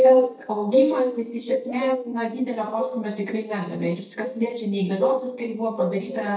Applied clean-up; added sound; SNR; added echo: neural mask model DeepFilterNet 3.